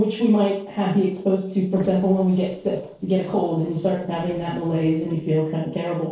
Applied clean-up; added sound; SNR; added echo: neural separator model SepFormer DNS4.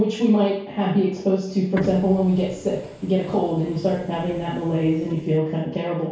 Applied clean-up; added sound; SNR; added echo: none; Printer; 17 dB; reverberation time 0.6 s.